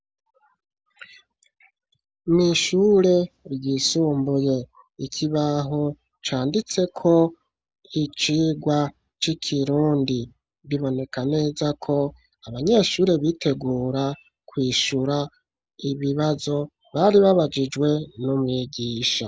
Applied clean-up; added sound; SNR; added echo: none; none; none; none.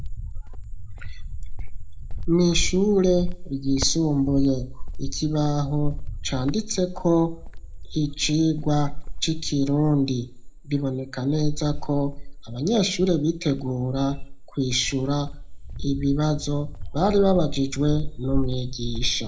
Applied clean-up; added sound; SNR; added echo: none; Cricket; 4 dB; reverberation time 0.2 s.